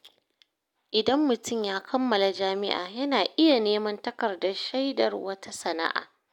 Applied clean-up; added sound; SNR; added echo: none; none; none; none.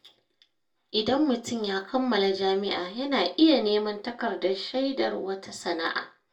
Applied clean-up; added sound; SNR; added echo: none; none; none; reverberation time 0.2 s.